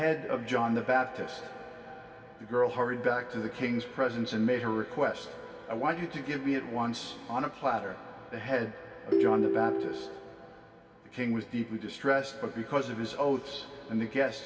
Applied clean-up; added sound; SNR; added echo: none; Ringtone; -2 dB; reverberation time 0.2 s.